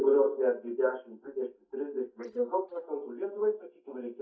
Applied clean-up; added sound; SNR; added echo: neural mask model DeepFilterNet 3.